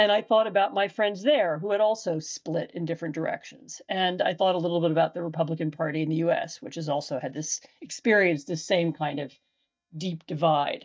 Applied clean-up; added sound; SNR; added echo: neural mask model DeepFilterNet 3.